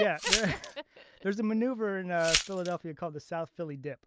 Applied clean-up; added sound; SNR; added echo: none; Glass; 2 dB; none.